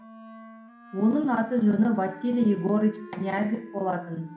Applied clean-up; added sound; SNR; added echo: none; Wind instrument, woodwind instrument; 19 dB; reverberation time 0.5 s.